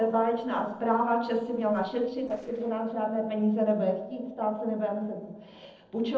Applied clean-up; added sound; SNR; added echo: neural separator model SepFormer DNS4.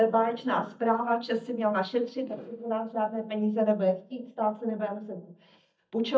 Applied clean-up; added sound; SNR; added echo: neural mask model DeepFilterNet 3.